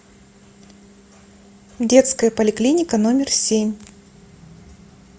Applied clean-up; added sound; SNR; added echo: none; none; none; none.